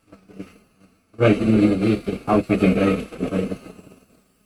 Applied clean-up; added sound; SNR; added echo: neural mask model RNNoise.